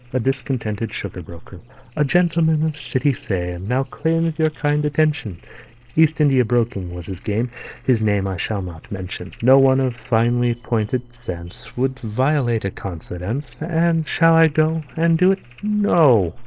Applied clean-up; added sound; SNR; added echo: neural separator model SepFormer DNS4.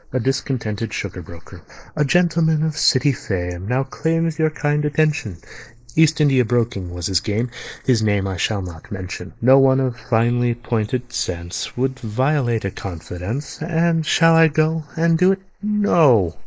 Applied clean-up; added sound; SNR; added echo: neural mask model Resemble Enhance denoiser.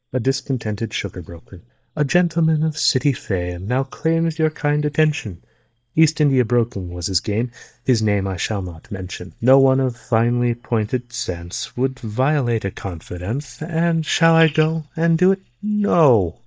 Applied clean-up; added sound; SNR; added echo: neural mask model DeepFilterNet 3.